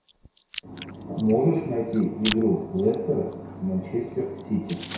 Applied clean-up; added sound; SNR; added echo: none; Chewing, mastication; 12 dB; reverberation time 0.7 s.